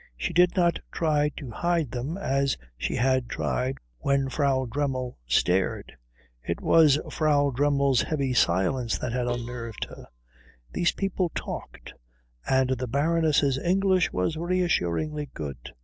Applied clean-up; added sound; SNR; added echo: neural separator model SepFormer DNS4.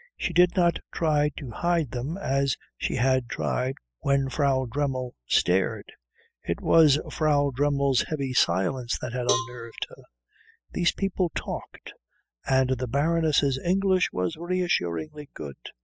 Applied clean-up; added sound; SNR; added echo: classical method spectral subtraction.